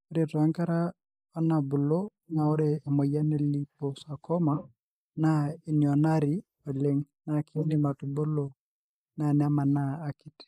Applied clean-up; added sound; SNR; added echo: neural mask model Resemble Enhance denoiser.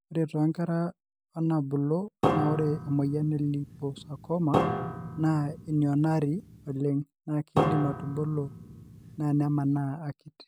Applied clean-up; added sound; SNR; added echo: none; Piano; 4 dB; none.